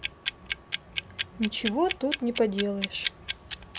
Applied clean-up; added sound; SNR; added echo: none; Clock; 4 dB; none.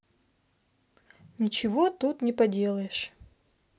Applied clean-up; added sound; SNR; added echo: none; none; none; none.